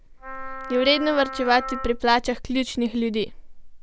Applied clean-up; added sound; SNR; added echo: none; Wind instrument, woodwind instrument; 12 dB; none.